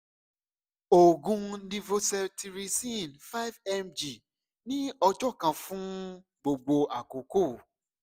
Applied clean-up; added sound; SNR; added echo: none; none; none; none.